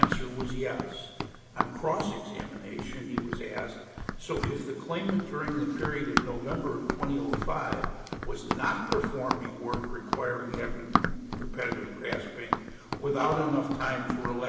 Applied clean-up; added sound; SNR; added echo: none; Run; 1 dB; reverberation time 1.2 s.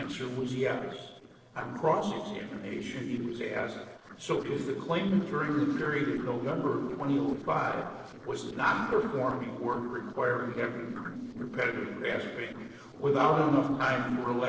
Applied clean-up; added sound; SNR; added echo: neural separator model SepFormer DNS4.